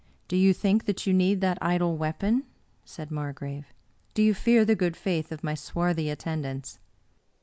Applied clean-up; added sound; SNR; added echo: none; none; none; none.